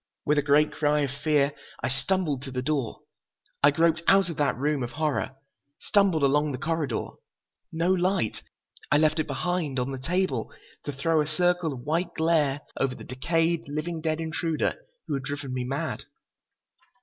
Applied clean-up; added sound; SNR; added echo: none; none; none; none.